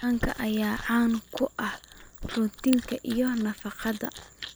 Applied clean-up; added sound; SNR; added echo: none; Chewing, mastication; 13 dB; none.